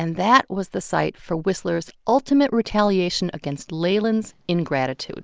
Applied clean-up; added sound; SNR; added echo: none; none; none; none.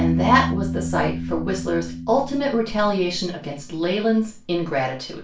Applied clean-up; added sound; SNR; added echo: none; Piano; 6 dB; reverberation time 0.3 s.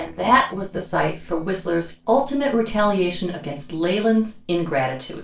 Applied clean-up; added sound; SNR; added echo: neural separator model SepFormer DNS4.